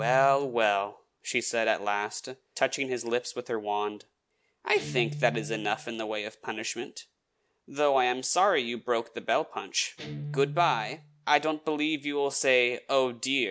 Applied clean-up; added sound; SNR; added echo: none; Guitar; 16 dB; none.